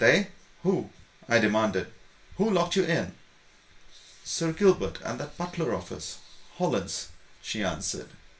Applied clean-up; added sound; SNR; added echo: none; none; none; reverberation time 0.3 s.